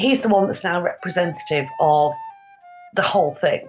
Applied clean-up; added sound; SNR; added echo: none; Wind instrument, woodwind instrument; 18 dB; none.